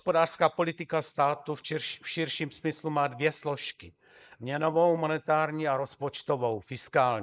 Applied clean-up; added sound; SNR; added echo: neural mask model Resemble Enhance denoiser.